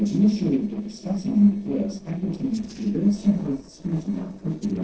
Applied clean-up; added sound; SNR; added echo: neural separator model SepFormer DNS4.